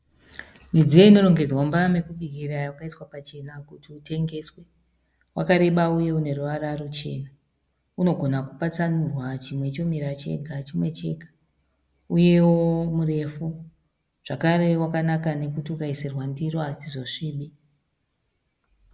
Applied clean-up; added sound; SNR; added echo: none; none; none; none.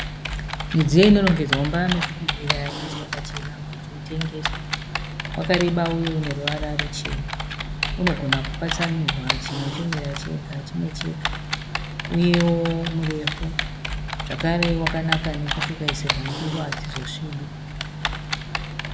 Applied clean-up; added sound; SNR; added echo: none; Typing; 3 dB; none.